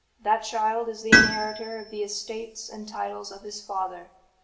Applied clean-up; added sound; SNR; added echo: none; Tools; -4 dB; reverberation time 0.7 s.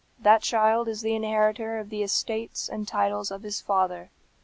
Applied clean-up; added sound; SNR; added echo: none; none; none; none.